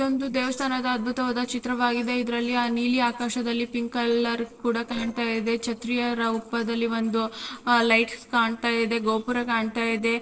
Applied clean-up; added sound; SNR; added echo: neural separator model SepFormer DNS4.